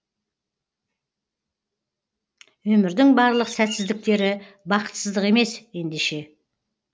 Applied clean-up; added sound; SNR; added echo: none; Bird vocalization, bird call, bird song; 14 dB; none.